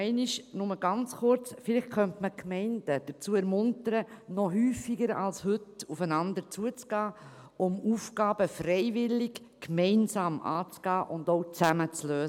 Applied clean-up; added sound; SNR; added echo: none; none; none; none.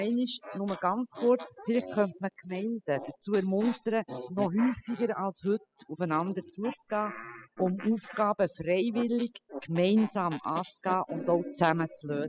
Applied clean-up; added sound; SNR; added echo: classical method spectral subtraction.